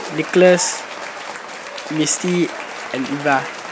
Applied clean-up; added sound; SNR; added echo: none; Applause / Cheering; 10 dB; none.